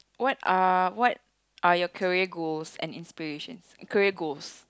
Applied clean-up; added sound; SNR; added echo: none; none; none; none.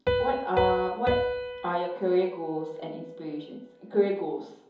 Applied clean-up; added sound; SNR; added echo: none; Piano; 2 dB; reverberation time 2.8 s.